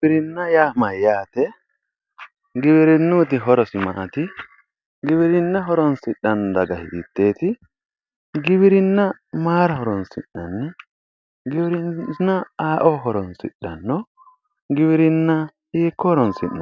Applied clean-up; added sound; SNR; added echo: none; none; none; none.